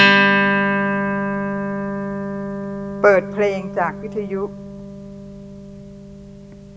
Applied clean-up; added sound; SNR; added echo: none; Acoustic guitar; -3 dB; reverberation time 0.9 s.